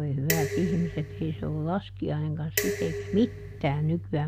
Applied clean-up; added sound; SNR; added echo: none; Dishes, pots, and pans; 6 dB; none.